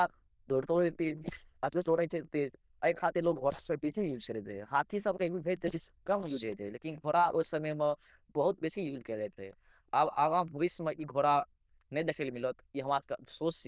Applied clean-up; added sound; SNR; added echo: neural diffusion model UNIVERSE++.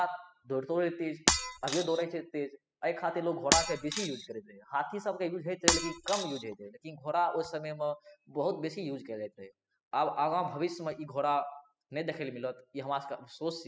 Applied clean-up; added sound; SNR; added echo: classical method spectral subtraction.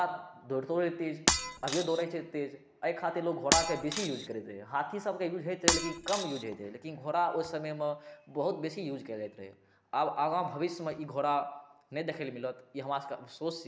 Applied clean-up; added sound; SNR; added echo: none; Shatter; 0 dB; none.